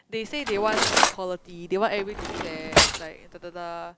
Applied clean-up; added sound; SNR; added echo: none; Cutlery, silverware; -4 dB; none.